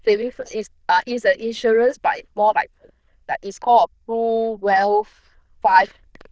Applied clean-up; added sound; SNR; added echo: neural diffusion model UNIVERSE++.